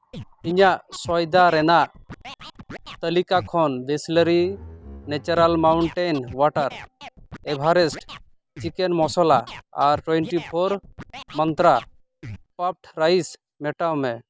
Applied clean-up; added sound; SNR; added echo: none; Scratching (performance technique) + Bowed string instrument; 17 dB; none.